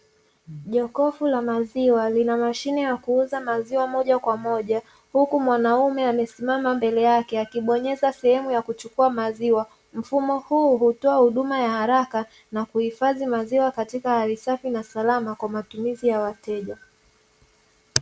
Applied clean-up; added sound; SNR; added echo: none; none; none; none.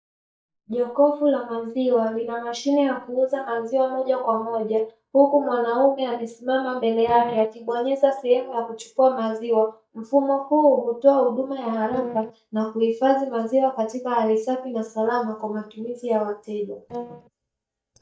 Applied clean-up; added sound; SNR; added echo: neural mask model DeepFilterNet 3.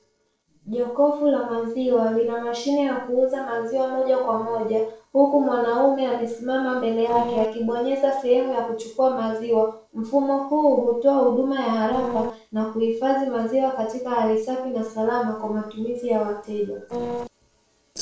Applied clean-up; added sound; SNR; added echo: neural separator model SepFormer DNS4.